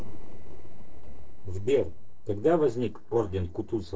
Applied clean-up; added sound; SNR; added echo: neural separator model SepFormer DNS4.